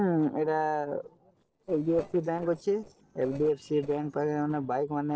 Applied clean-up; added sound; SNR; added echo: neural separator model SepFormer DNS4.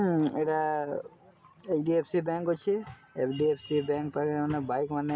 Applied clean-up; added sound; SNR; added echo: none; none; none; none.